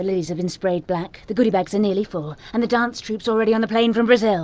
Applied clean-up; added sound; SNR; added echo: none; none; none; none.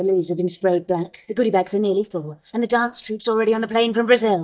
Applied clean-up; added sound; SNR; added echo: neural mask model DeepFilterNet 3.